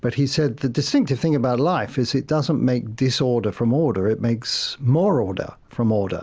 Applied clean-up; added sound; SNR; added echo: none; none; none; none.